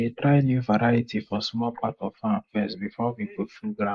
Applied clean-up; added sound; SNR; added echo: neural mask model Resemble Enhance denoiser.